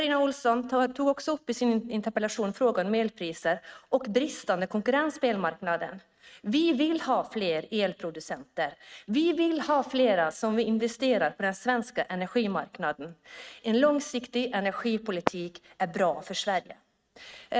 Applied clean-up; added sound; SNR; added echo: neural mask model RNNoise.